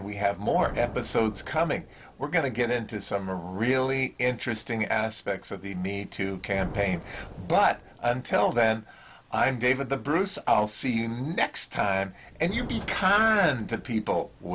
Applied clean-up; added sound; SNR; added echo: none; Thunder; 17 dB; none.